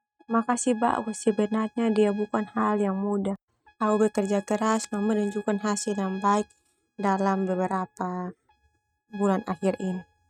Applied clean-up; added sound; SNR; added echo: neural mask model RNNoise.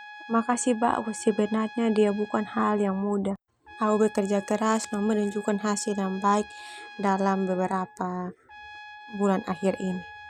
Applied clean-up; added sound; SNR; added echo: none; Trumpet; 18 dB; none.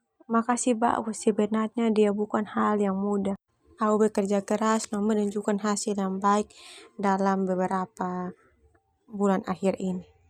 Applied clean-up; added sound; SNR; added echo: none; none; none; none.